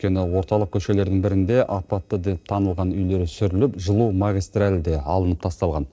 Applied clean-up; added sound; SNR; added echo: neural separator model SepFormer DNS4.